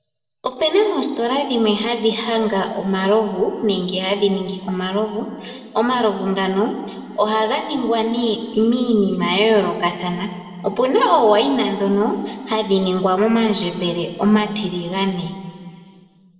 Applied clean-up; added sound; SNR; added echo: none; none; none; reverberation time 1.9 s.